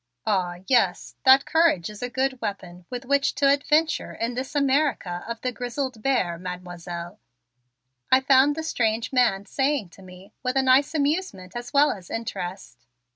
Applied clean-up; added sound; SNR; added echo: none; none; none; none.